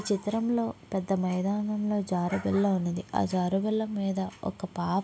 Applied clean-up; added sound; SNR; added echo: none; none; none; none.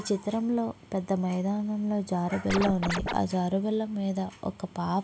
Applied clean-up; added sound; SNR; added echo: none; Scratching (performance technique); 3 dB; none.